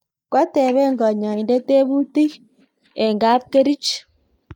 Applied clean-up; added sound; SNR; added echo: neural mask model DeepFilterNet 3.